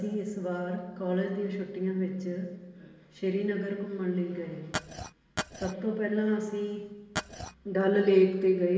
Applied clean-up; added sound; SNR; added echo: none; Glass; 6 dB; reverberation time 1.0 s.